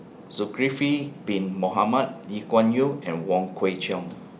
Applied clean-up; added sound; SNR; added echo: none; none; none; none.